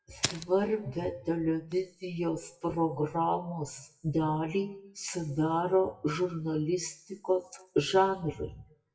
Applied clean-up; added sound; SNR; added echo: classical method WPE with log-MMSE.